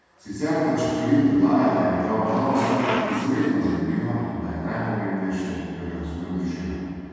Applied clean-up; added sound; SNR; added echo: none; Bicycle; 13 dB; reverberation time 2.1 s.